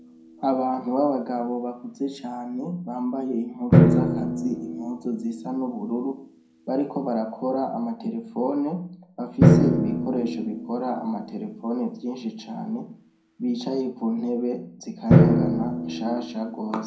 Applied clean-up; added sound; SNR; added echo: none; Drum; -2 dB; reverberation time 0.5 s.